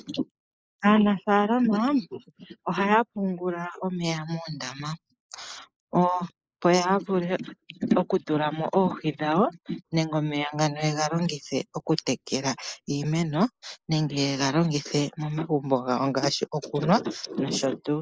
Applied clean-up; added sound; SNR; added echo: neural mask model Resemble Enhance denoiser.